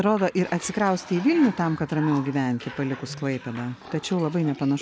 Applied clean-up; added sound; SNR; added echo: none; Cough; 16 dB; none.